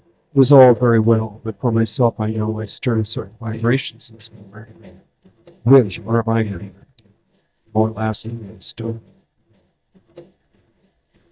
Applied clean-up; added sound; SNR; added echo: neural mask model DeepFilterNet 3.